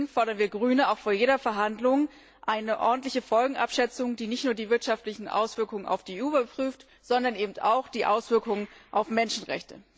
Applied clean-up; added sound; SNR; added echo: none; none; none; none.